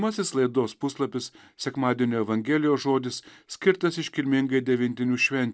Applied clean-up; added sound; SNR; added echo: none; none; none; none.